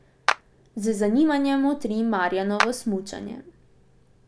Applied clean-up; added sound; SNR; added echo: none; Clapping; 6 dB; none.